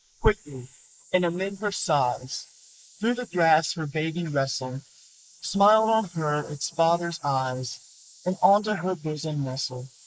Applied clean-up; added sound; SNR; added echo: neural mask model Resemble Enhance denoiser.